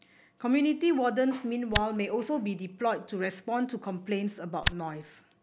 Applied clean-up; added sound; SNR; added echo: none; Tick; 1 dB; none.